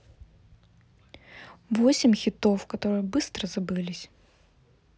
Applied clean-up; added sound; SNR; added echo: none; none; none; none.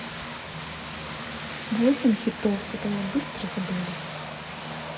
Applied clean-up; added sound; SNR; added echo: none; Vehicle; 6 dB; reverberation time 1.6 s.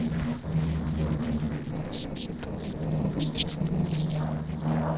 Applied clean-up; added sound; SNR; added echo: neural separator model SepFormer DNS4.